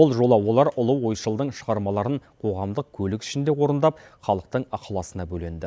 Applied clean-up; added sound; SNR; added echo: none; none; none; none.